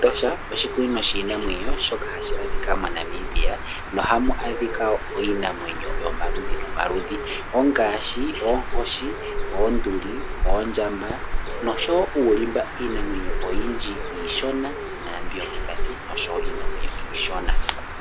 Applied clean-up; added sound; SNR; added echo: none; Bird; -1 dB; none.